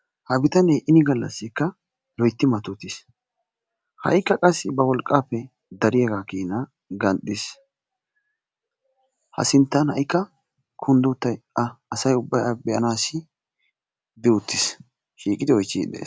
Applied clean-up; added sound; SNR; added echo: none; none; none; none.